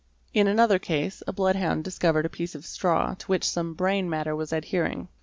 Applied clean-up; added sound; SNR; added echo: none; none; none; none.